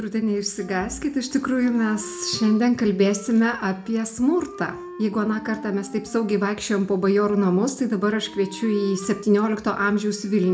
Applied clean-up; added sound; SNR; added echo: none; Wind instrument, woodwind instrument; 19 dB; reverberation time 0.3 s.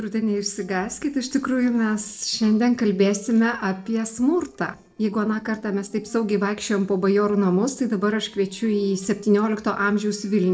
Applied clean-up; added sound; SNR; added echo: neural separator model SepFormer DNS4.